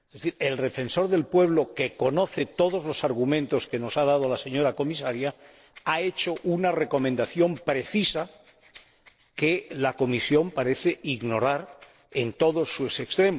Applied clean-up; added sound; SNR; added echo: neural separator model SepFormer DNS4.